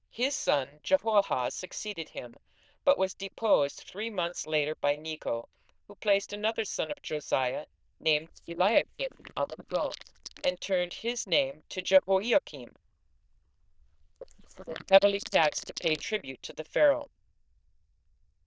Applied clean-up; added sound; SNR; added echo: neural diffusion model UNIVERSE++.